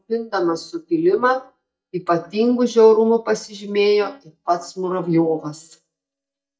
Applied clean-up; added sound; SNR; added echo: neural mask model DeepFilterNet 3.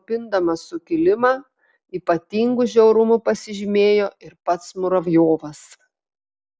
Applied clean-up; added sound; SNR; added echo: none; none; none; none.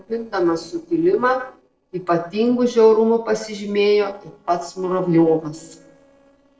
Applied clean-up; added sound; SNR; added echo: neural separator model SepFormer DNS4.